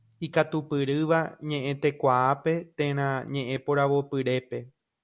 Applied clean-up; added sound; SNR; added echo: none; none; none; none.